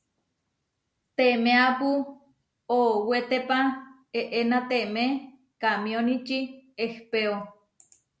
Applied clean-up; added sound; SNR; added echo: none; none; none; none.